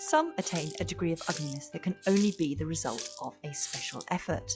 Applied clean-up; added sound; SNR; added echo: classical method log-MMSE.